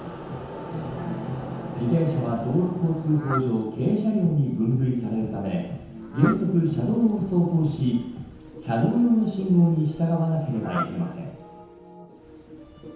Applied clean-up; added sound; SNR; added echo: none; Fowl; 17 dB; reverberation time 0.9 s.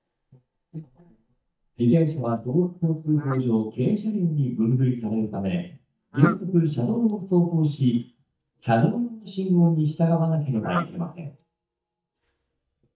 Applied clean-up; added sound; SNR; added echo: neural mask model DeepFilterNet 3.